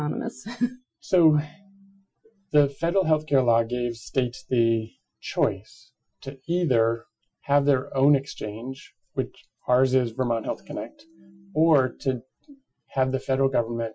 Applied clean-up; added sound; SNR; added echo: classical method Wiener filter.